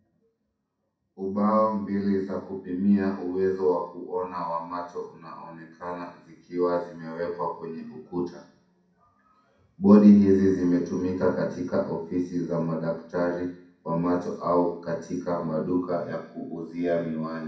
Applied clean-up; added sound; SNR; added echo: none; none; none; reverberation time 0.6 s.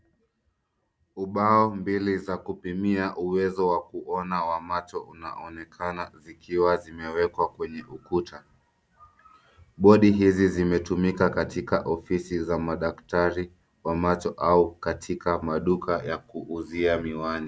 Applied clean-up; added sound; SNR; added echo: none; none; none; none.